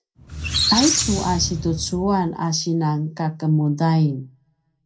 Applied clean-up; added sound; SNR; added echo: none; Squeak; 3 dB; reverberation time 0.2 s.